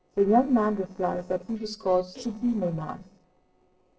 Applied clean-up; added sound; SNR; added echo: neural separator model SepFormer DNS4.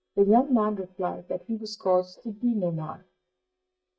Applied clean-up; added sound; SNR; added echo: neural mask model DeepFilterNet 3.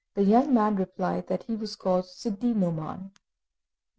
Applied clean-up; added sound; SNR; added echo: none; none; none; none.